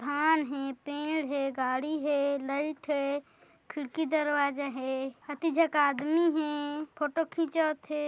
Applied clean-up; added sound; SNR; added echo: none; none; none; none.